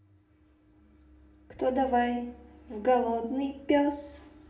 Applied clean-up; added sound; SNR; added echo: none; none; none; reverberation time 0.6 s.